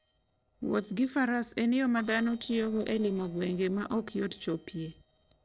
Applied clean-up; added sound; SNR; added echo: neural separator model SepFormer DNS4.